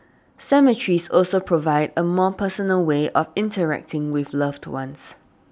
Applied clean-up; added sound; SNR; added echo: none; none; none; none.